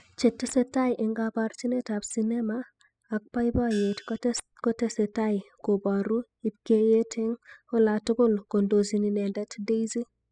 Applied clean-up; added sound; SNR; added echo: classical method spectral subtraction.